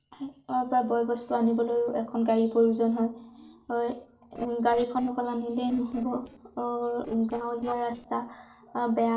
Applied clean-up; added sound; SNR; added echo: neural separator model SepFormer DNS4.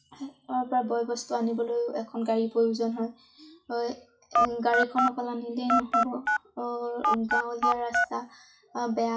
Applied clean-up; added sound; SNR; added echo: classical method WPE with log-MMSE.